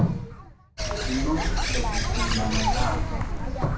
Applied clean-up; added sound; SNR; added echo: none; Bird; -5 dB; reverberation time 0.6 s.